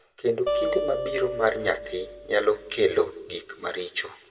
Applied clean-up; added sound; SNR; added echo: none; Acoustic guitar; 5 dB; reverberation time 0.8 s.